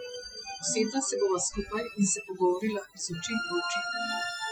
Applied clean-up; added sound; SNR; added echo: classical method Wiener filter.